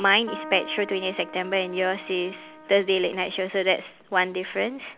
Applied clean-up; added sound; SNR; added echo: none; Keyboard (musical); 16 dB; none.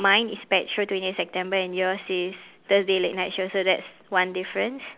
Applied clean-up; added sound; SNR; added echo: none; none; none; none.